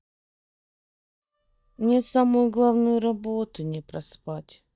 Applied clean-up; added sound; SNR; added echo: neural mask model DeepFilterNet 3.